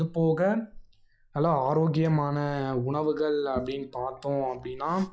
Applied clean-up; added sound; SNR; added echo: classical method log-MMSE.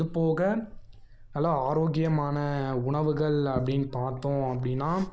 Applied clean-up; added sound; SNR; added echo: none; Liquid; 16 dB; none.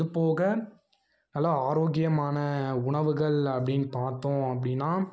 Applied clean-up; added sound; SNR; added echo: none; none; none; none.